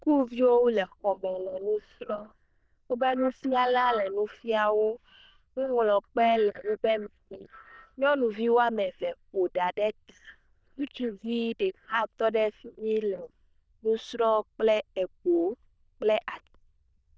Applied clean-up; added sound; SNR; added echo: neural diffusion model UNIVERSE++.